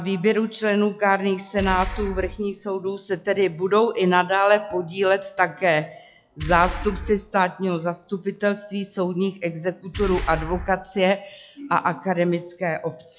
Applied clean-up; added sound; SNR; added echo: classical method log-MMSE.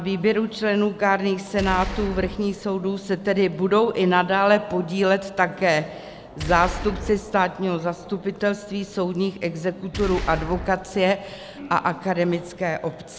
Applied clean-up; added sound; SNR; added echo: none; Boom; 13 dB; none.